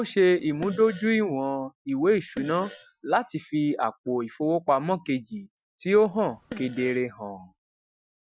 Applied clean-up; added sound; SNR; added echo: classical method Wiener filter.